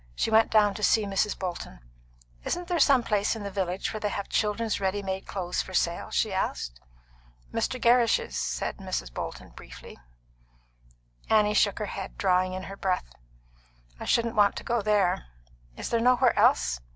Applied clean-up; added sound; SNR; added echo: none; none; none; none.